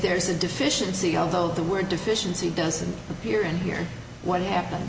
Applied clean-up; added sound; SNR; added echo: none; none; none; none.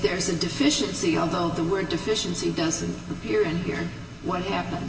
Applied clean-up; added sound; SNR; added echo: none; none; none; reverberation time 2.3 s.